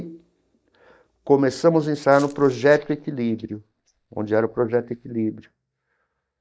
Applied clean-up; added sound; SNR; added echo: neural mask model DeepFilterNet 3.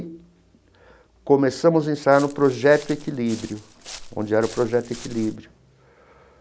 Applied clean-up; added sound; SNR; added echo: none; Walk, footsteps; 18 dB; none.